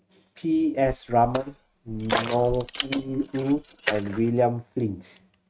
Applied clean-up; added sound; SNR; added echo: neural mask model RNNoise.